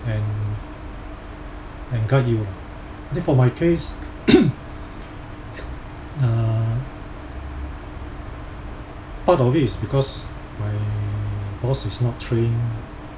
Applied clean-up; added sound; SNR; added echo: none; none; none; none.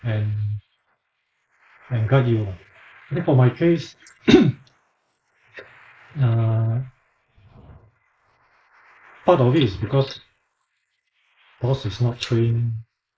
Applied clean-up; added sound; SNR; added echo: neural mask model Resemble Enhance denoiser.